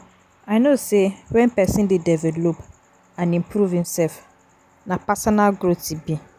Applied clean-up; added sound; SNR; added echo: none; none; none; none.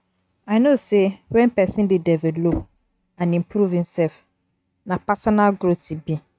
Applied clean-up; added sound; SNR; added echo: neural mask model RNNoise.